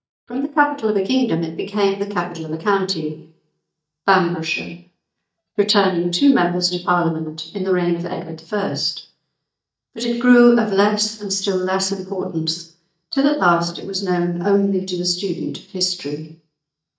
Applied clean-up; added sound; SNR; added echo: neural mask model DeepFilterNet 3.